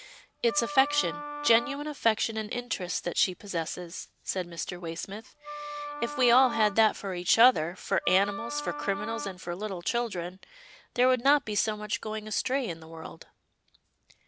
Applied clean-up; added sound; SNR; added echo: none; Wind instrument, woodwind instrument; 9 dB; none.